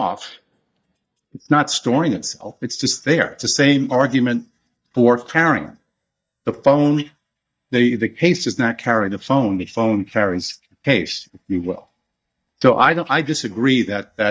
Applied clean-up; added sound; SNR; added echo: neural mask model DeepFilterNet 3.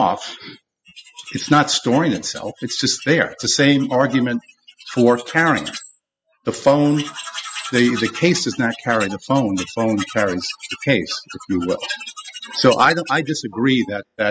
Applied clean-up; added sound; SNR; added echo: classical method spectral subtraction.